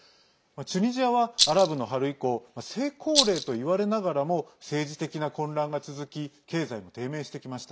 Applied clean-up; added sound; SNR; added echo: none; Rattle; -3 dB; none.